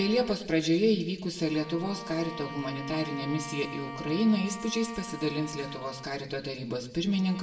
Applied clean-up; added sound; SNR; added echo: none; Bowed string instrument; 14 dB; reverberation time 0.7 s.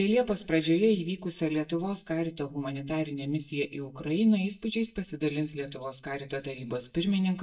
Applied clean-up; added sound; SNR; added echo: neural mask model DeepFilterNet 3.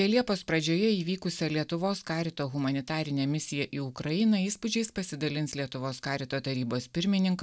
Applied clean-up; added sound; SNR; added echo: none; none; none; none.